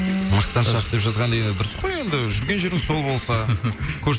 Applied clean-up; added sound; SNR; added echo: none; Hiss; 14 dB; none.